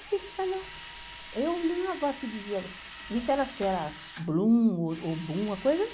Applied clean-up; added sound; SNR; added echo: none; Drill; 15 dB; none.